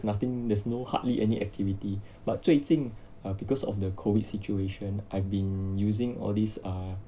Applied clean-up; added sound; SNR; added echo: none; none; none; none.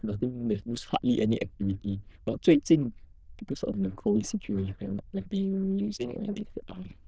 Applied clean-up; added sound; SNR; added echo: neural diffusion model UNIVERSE++.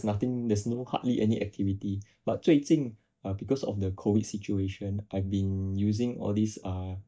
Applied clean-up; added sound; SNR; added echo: neural mask model DeepFilterNet 3.